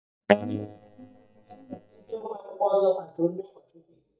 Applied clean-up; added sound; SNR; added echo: neural mask model DeepFilterNet 3.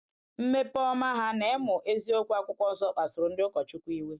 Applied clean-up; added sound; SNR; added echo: none; none; none; none.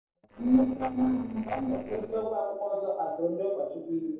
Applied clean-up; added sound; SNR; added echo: neural separator model SepFormer DNS4.